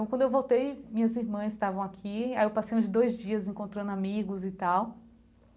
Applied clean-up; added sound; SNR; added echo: none; none; none; none.